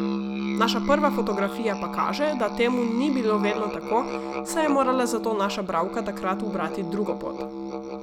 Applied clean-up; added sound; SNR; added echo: none; Musical instrument; 4 dB; none.